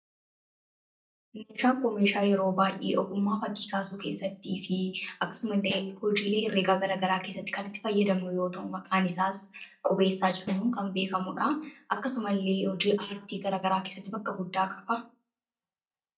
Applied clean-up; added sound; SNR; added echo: neural mask model DeepFilterNet 3.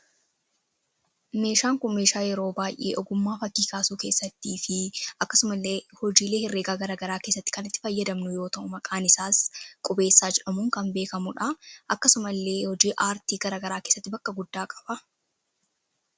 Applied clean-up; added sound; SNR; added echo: none; none; none; none.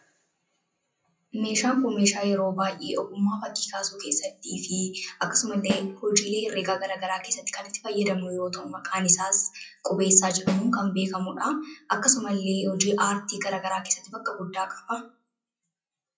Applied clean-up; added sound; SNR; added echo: classical method WPE with log-MMSE.